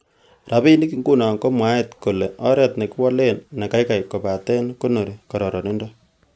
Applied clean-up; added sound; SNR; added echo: none; none; none; none.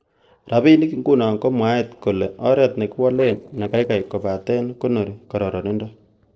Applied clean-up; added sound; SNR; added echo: neural separator model SepFormer DNS4.